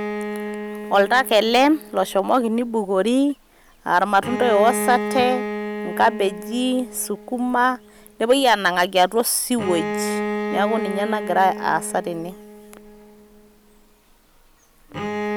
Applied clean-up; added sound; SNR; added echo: none; Bowed string instrument; 9 dB; none.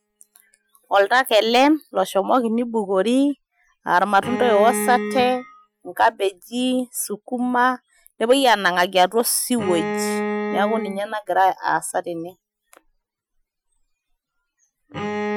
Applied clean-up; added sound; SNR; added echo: classical method Wiener filter.